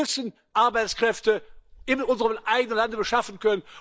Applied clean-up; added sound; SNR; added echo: neural mask model DeepFilterNet 3.